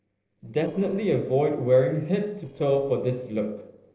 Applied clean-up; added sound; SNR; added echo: neural separator model SepFormer DNS4.